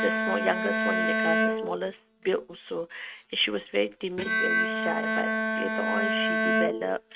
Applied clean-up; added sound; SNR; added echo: neural mask model RNNoise.